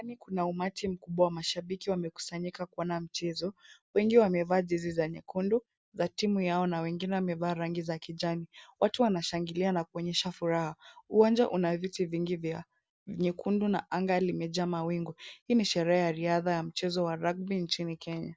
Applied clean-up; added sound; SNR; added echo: none; none; none; none.